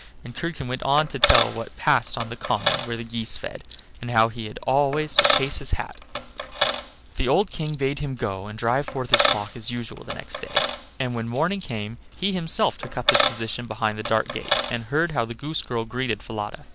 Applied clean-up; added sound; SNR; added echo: none; Coin (dropping); 3 dB; none.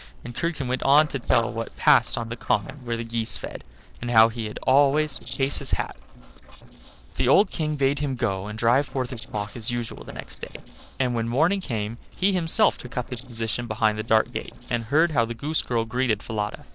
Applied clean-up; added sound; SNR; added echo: neural separator model SepFormer DNS4.